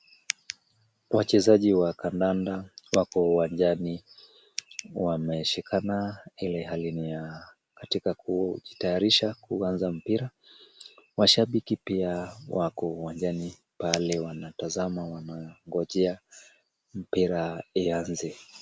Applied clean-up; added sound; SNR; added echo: none; none; none; none.